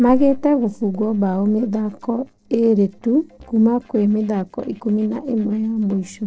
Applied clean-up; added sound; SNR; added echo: neural separator model SepFormer DNS4.